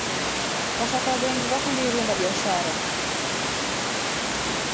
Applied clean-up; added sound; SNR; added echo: none; Water; -4 dB; none.